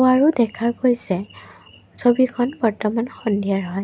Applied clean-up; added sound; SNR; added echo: none; none; none; none.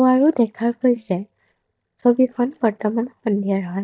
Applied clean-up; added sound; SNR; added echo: neural mask model DeepFilterNet 3.